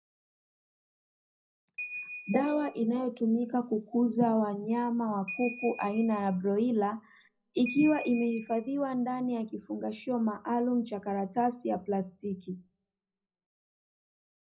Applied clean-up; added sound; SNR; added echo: none; Ringtone / Bell; 11 dB; reverberation time 0.4 s.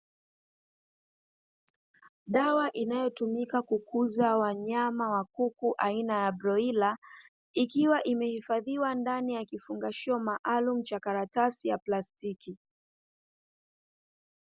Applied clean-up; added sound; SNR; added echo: none; none; none; none.